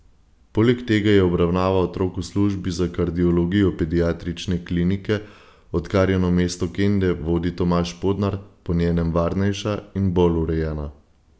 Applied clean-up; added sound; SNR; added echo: none; none; none; none.